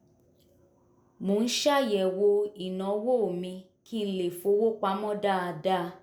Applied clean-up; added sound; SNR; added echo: none; none; none; none.